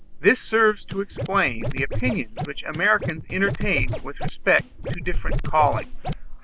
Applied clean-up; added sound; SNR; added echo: none; Scratching (performance technique) + Meow / Purr; 3 dB; none.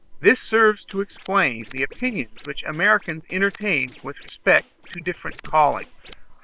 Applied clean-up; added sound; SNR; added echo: neural separator model SepFormer WHAM!.